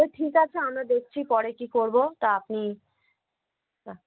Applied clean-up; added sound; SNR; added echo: none; none; none; none.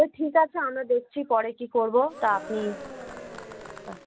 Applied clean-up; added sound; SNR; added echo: none; Cheering; 13 dB; none.